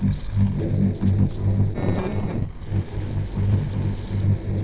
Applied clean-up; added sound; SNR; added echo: neural separator model SepFormer DNS4.